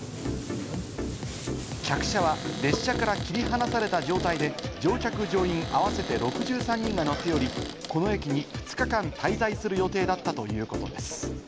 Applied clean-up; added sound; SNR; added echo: none; Cupboard open or close; 10 dB; none.